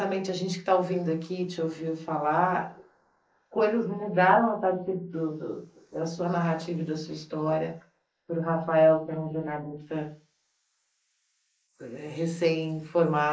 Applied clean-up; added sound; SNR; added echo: neural mask model Resemble Enhance denoiser.